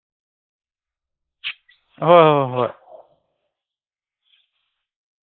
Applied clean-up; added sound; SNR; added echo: neural mask model Resemble Enhance denoiser.